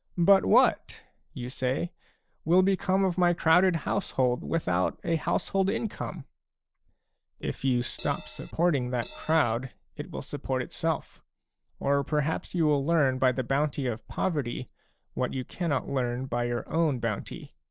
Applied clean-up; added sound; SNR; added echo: neural separator model SepFormer DNS4.